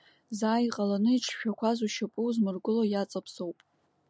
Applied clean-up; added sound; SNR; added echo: none; none; none; none.